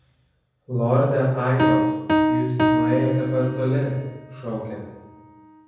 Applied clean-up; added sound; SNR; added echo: none; Piano; 1 dB; reverberation time 1.1 s.